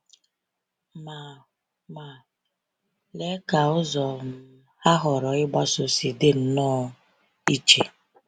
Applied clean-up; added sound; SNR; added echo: none; none; none; none.